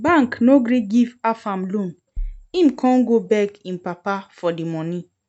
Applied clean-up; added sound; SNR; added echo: neural mask model RNNoise.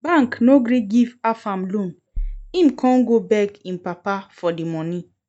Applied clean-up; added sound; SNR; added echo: neural mask model DeepFilterNet 3.